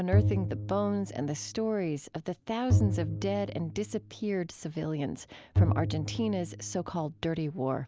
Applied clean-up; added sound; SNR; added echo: none; Bowed string instrument; 0 dB; none.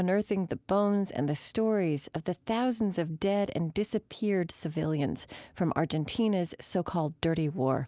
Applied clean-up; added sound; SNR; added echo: none; none; none; none.